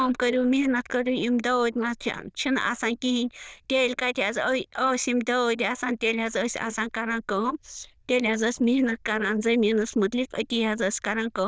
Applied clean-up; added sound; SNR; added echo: neural diffusion model UNIVERSE++.